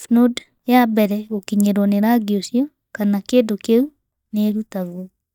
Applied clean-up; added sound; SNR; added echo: neural mask model DeepFilterNet 3.